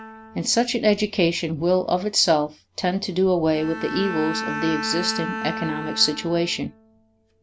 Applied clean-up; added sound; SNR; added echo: none; Bowed string instrument; 10 dB; none.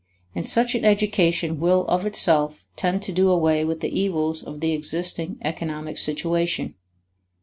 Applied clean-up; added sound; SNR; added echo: none; none; none; none.